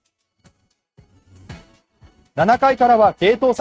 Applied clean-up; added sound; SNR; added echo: neural mask model RNNoise.